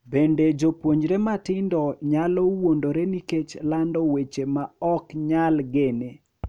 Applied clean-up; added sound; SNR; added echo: none; none; none; none.